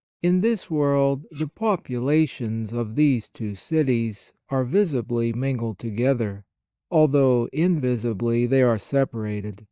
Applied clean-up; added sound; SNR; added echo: neural mask model DeepFilterNet 3.